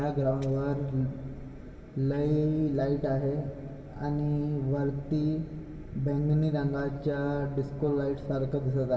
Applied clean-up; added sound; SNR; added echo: none; Purr; 17 dB; reverberation time 2.3 s.